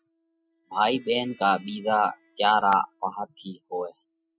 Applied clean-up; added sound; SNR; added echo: classical method spectral subtraction.